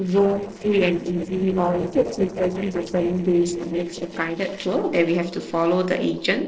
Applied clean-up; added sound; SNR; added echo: neural separator model SepFormer DNS4.